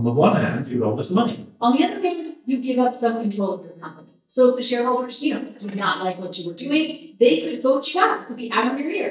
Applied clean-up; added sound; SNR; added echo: neural mask model DeepFilterNet 3.